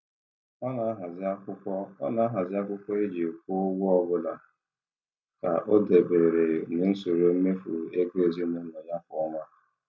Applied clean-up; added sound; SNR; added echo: none; none; none; none.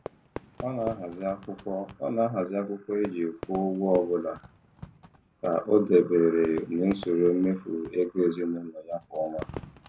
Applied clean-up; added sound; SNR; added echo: none; Fireworks; 17 dB; none.